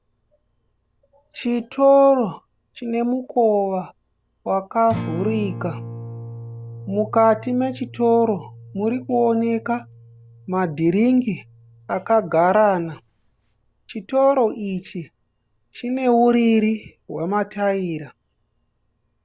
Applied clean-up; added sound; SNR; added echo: none; Acoustic guitar; 17 dB; none.